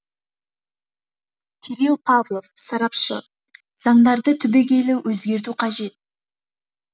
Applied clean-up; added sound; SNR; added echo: none; none; none; none.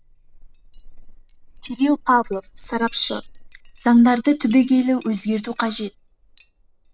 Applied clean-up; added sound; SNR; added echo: neural separator model SepFormer DNS4.